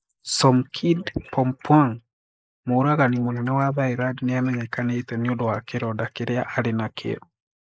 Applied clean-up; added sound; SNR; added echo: neural mask model Resemble Enhance denoiser.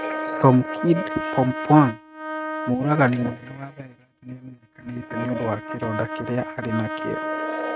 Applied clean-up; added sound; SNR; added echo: neural mask model RNNoise.